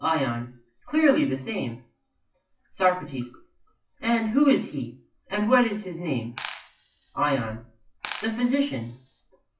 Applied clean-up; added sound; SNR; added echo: classical method WPE with log-MMSE.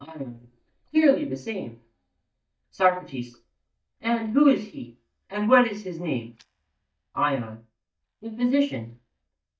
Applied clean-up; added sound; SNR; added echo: neural mask model DeepFilterNet 3.